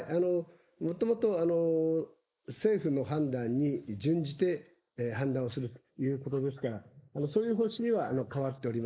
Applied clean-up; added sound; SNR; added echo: neural mask model Resemble Enhance denoiser.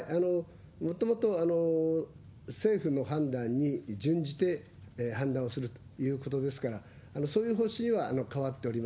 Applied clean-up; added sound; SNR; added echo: none; none; none; none.